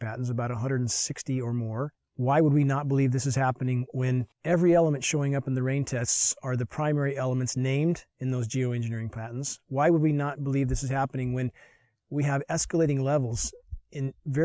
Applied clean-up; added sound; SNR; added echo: none; none; none; none.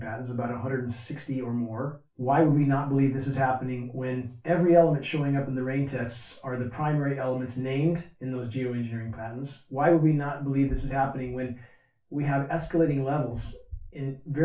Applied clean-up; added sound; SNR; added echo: none; none; none; reverberation time 0.3 s.